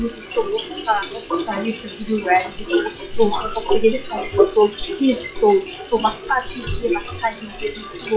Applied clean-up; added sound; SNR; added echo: classical method WPE with log-MMSE.